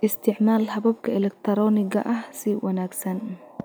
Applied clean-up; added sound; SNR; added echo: none; none; none; none.